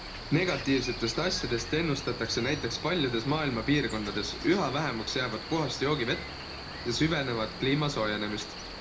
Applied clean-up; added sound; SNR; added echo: none; Cricket; 9 dB; reverberation time 0.3 s.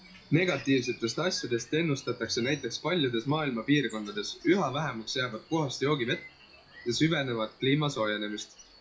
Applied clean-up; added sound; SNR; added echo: classical method WPE with log-MMSE.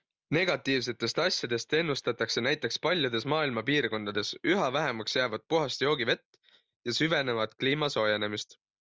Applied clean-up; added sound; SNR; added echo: none; none; none; none.